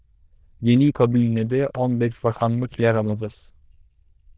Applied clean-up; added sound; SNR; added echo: neural diffusion model UNIVERSE++.